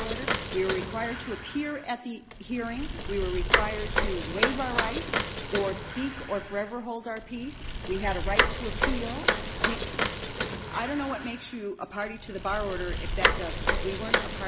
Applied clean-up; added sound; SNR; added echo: none; Bicycle; -3 dB; none.